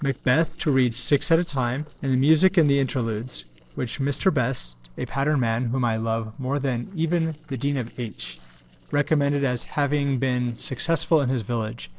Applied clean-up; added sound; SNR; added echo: neural separator model SepFormer DNS4.